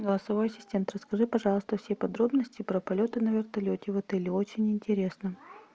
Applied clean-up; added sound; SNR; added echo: none; none; none; none.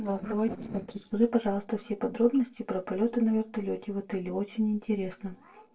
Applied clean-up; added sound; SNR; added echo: neural separator model SepFormer DNS4.